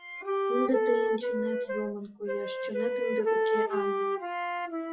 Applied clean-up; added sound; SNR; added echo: classical method WPE with log-MMSE.